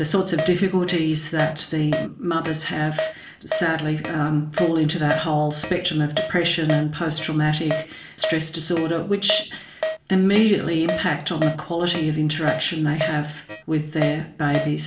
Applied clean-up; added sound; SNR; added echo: none; Keyboard (musical); 8 dB; reverberation time 0.5 s.